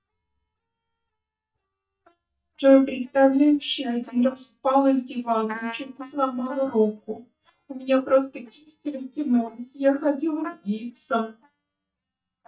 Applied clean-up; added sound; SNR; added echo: neural mask model DeepFilterNet 3.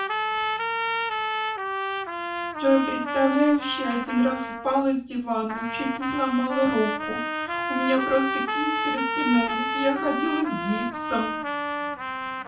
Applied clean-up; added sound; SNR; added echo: none; Trumpet; 2 dB; reverberation time 0.3 s.